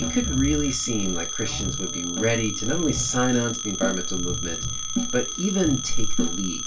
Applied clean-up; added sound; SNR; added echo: none; Telephone; 7 dB; reverberation time 0.2 s.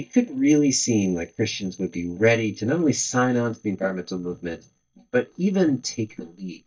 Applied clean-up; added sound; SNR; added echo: neural mask model DeepFilterNet 3.